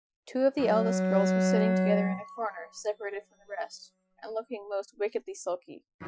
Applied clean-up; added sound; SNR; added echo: classical method Wiener filter.